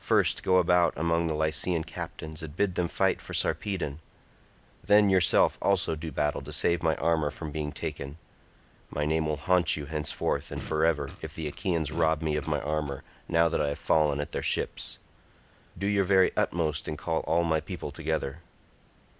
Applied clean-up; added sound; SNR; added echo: none; Fart; 18 dB; none.